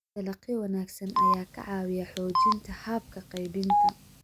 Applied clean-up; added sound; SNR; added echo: none; Telephone; -5 dB; none.